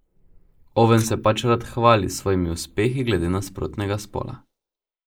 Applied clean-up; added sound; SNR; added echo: neural mask model Resemble Enhance denoiser.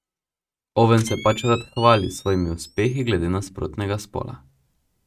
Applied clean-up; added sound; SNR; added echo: neural mask model RNNoise.